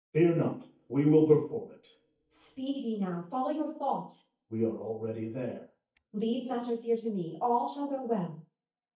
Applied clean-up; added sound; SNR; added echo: neural mask model DeepFilterNet 3.